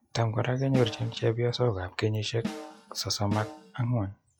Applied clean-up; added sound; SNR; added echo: classical method log-MMSE.